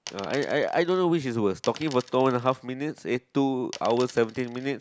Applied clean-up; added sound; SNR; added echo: none; Coin (dropping); 19 dB; none.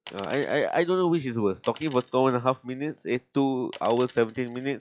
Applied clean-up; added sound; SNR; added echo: classical method log-MMSE.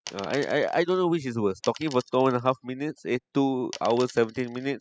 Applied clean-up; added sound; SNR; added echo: classical method spectral subtraction.